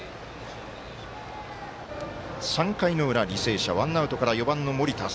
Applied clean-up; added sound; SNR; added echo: none; none; none; none.